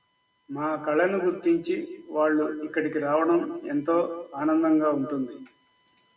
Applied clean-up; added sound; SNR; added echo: none; none; none; none.